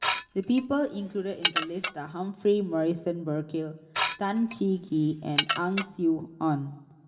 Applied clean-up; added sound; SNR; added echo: none; Dishes, pots, and pans / Glass; 4 dB; reverberation time 0.6 s.